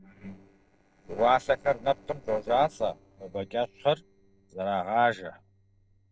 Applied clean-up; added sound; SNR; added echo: neural separator model SepFormer DNS4.